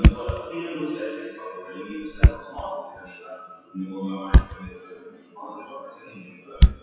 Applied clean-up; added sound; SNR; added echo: classical method WPE with log-MMSE.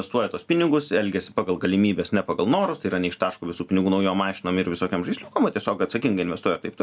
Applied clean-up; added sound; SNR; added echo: none; none; none; none.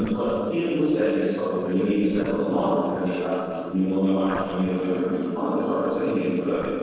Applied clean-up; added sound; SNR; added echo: neural separator model SepFormer DNS4.